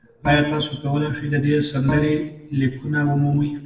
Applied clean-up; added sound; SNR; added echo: neural separator model SepFormer DNS4.